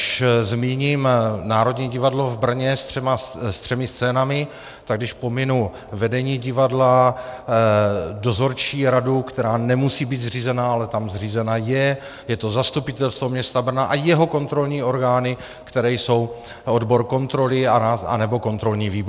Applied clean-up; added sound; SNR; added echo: none; none; none; none.